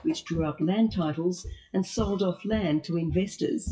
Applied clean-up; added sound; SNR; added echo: classical method WPE with log-MMSE.